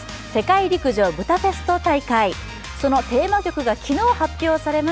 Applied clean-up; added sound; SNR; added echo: none; none; none; none.